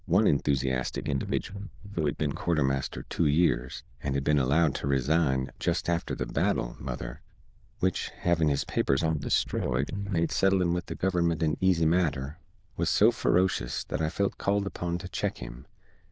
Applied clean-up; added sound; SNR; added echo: neural diffusion model UNIVERSE++.